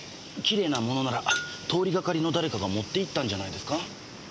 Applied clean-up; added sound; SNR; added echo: none; Bell; 10 dB; none.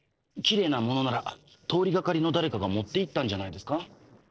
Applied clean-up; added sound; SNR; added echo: neural separator model SepFormer DNS4.